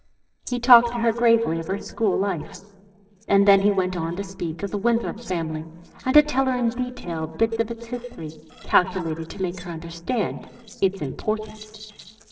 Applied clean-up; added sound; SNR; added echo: neural separator model SepFormer DNS4.